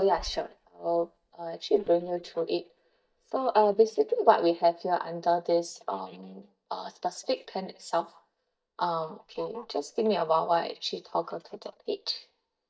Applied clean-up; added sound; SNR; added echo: neural mask model DeepFilterNet 3.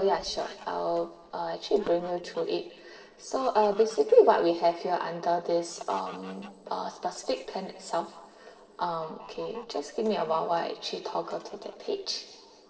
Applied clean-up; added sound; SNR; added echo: neural separator model SepFormer DNS4.